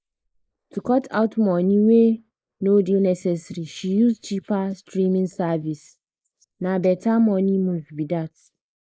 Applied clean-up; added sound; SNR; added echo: neural mask model Resemble Enhance denoiser.